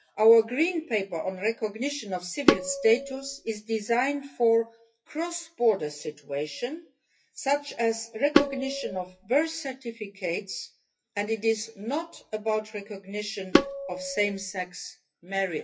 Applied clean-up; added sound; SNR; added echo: classical method WPE with log-MMSE.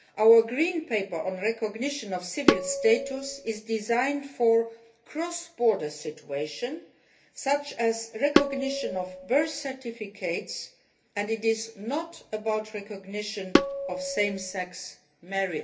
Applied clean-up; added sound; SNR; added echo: none; Tabla; -1 dB; reverberation time 0.3 s.